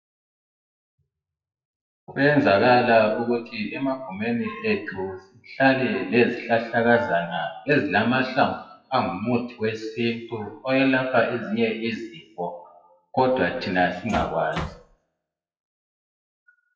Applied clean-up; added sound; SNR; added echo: classical method WPE with log-MMSE.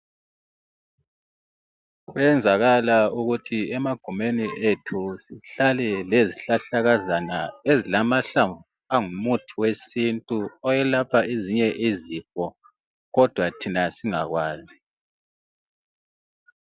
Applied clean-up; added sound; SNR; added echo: none; none; none; none.